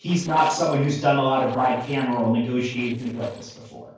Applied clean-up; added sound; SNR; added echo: neural separator model SepFormer DNS4.